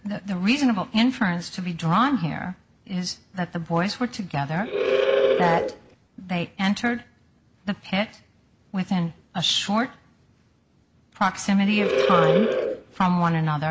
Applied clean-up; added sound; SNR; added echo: none; Animal; -3 dB; none.